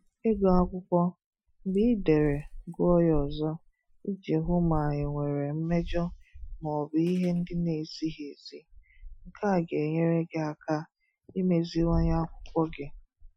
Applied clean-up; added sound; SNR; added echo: classical method Wiener filter.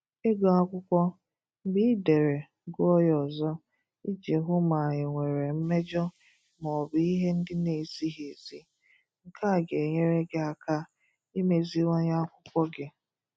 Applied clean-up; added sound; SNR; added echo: none; none; none; none.